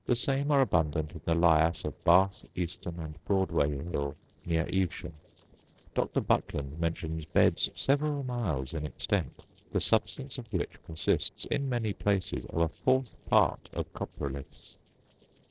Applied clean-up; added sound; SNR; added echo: neural separator model SepFormer DNS4.